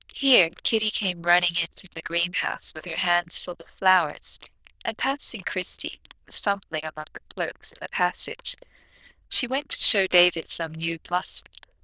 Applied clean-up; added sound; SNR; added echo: neural diffusion model UNIVERSE++.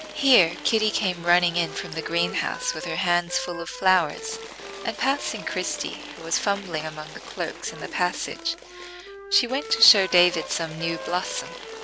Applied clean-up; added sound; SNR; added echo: none; Wind instrument, woodwind instrument + Applause / Crowd / Cheering; 12 dB; none.